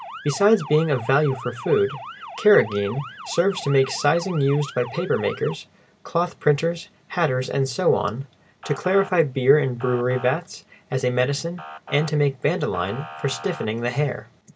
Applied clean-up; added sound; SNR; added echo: none; Motor vehicle (road) / Siren; 17 dB; none.